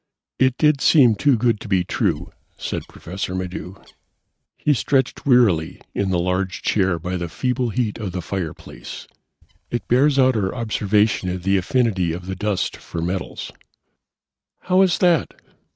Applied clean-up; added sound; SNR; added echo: neural mask model RNNoise.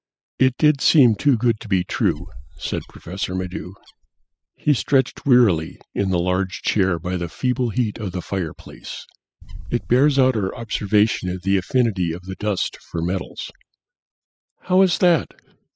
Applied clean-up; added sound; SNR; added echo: classical method spectral subtraction.